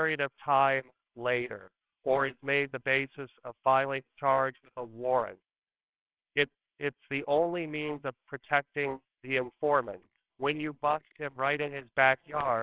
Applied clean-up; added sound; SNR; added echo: neural separator model SepFormer WHAMR!.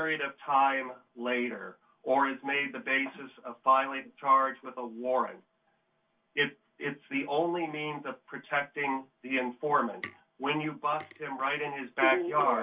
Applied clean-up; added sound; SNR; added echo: neural separator model SepFormer DNS4.